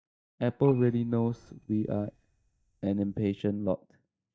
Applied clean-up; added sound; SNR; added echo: neural mask model DeepFilterNet 3.